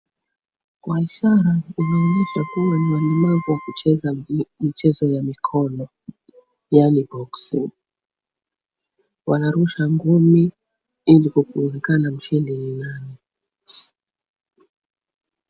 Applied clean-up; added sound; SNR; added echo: none; Wind instrument, woodwind instrument; 14 dB; none.